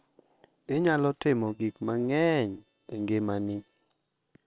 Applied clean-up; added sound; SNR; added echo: neural separator model SepFormer WHAM!.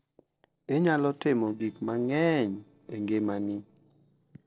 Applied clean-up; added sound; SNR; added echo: neural separator model SepFormer DNS4.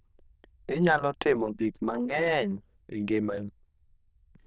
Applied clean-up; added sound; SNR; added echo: neural diffusion model UNIVERSE++.